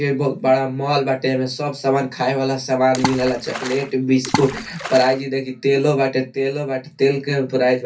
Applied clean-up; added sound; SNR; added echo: none; Water / Splash, splatter; 8 dB; reverberation time 0.3 s.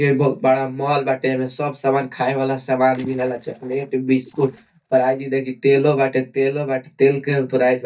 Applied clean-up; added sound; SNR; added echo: neural mask model DeepFilterNet 3.